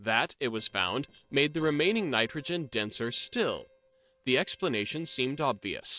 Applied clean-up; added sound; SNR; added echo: neural separator model SepFormer DNS4.